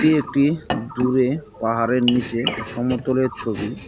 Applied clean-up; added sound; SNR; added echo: none; Domestic sounds, home sounds; 10 dB; none.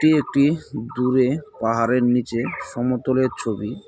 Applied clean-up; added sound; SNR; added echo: none; none; none; none.